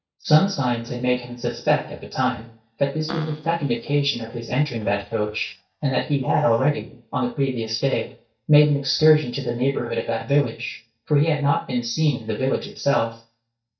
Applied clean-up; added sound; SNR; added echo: neural mask model DeepFilterNet 3.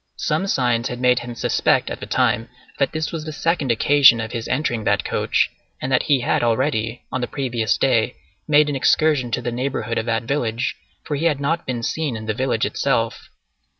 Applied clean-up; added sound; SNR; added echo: none; none; none; none.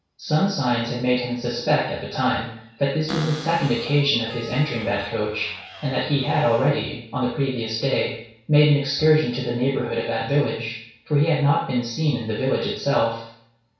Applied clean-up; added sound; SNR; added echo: none; Cupboard open or close; 15 dB; reverberation time 0.6 s.